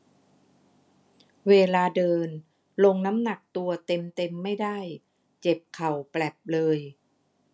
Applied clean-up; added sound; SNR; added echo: none; none; none; none.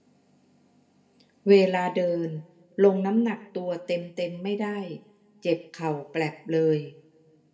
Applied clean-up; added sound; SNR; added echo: none; none; none; reverberation time 0.7 s.